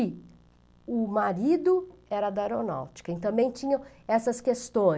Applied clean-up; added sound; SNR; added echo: none; none; none; none.